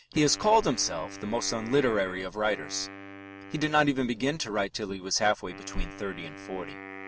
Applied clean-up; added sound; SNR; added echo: none; Wind instrument, woodwind instrument; 15 dB; none.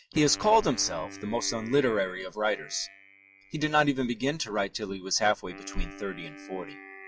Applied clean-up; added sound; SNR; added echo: classical method log-MMSE.